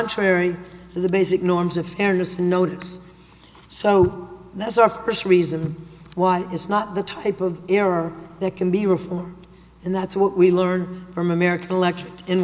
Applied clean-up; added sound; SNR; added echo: none; none; none; none.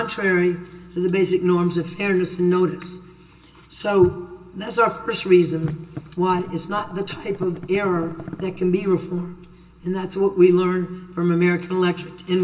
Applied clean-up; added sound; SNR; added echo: none; Thump, thud; 17 dB; reverberation time 0.2 s.